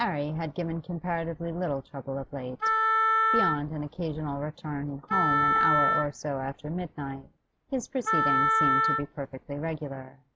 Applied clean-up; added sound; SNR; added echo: none; Wind instrument, woodwind instrument; -5 dB; none.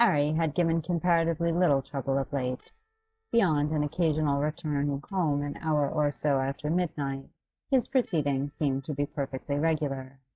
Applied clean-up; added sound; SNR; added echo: neural mask model DeepFilterNet 3.